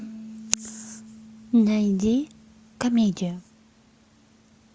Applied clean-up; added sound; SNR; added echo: none; Bass guitar; 19 dB; none.